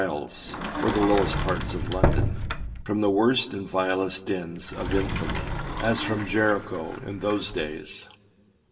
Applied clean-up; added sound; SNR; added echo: none; Sliding door; 3 dB; reverberation time 1.4 s.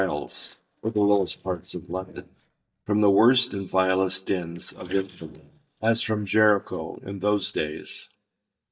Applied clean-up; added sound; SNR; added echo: neural mask model DeepFilterNet 3.